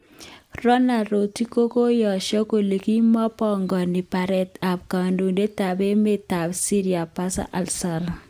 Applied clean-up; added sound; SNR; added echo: none; none; none; none.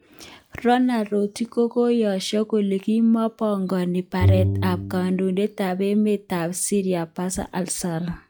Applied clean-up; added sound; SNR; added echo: classical method log-MMSE.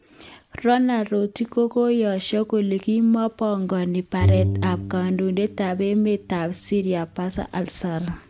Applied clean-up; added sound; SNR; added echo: none; Bowed string instrument; 4 dB; none.